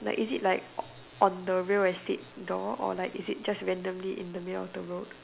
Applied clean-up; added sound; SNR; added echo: none; none; none; none.